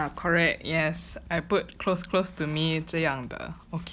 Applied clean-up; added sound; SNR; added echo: none; none; none; none.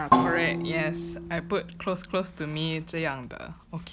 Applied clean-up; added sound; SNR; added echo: none; Percussion; -1 dB; none.